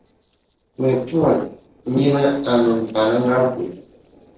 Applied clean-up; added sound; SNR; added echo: neural separator model SepFormer DNS4.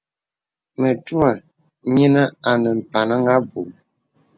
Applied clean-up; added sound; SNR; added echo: none; none; none; none.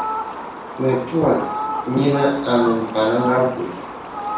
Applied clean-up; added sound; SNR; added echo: none; Fowl; 7 dB; reverberation time 0.7 s.